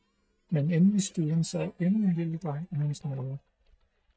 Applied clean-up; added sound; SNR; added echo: neural mask model DeepFilterNet 3.